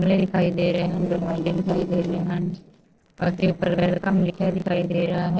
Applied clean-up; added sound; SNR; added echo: neural separator model SepFormer DNS4.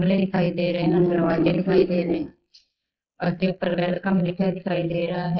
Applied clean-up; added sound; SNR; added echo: neural mask model Resemble Enhance denoiser.